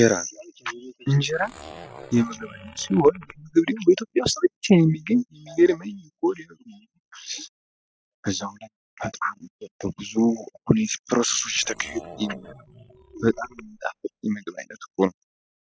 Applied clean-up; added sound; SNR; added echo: classical method spectral subtraction.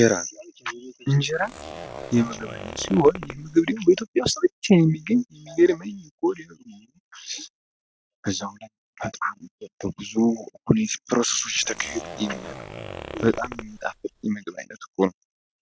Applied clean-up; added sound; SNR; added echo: none; Zipper (clothing); 13 dB; none.